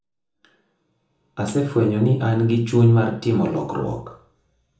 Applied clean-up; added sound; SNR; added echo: none; none; none; reverberation time 1.0 s.